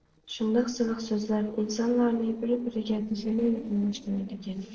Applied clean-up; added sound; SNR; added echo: neural separator model SepFormer DNS4.